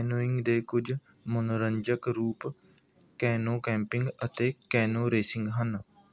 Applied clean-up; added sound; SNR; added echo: none; none; none; none.